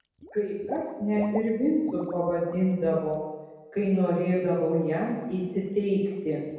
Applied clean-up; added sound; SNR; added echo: none; Water / Liquid; 18 dB; reverberation time 1.2 s.